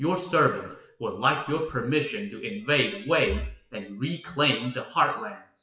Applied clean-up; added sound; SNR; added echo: classical method WPE with log-MMSE.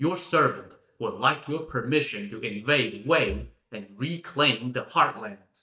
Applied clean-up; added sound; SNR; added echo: neural mask model DeepFilterNet 3.